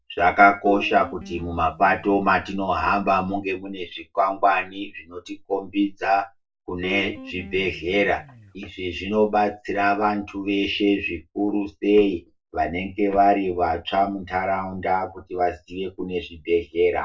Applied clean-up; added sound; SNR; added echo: neural separator model SepFormer DNS4.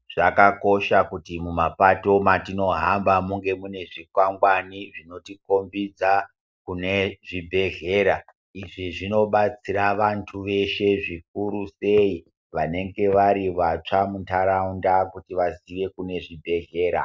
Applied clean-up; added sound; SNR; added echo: none; none; none; none.